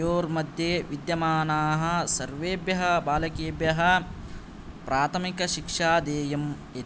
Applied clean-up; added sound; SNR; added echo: none; none; none; none.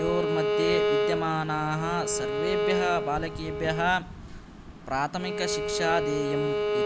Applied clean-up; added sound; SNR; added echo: none; Bowed string instrument; -1 dB; none.